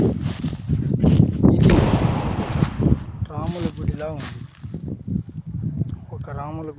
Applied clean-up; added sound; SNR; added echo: none; Boom; 6 dB; none.